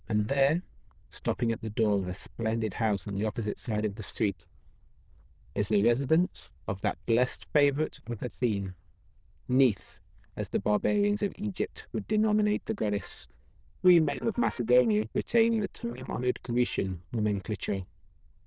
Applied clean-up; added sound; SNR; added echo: neural diffusion model UNIVERSE++.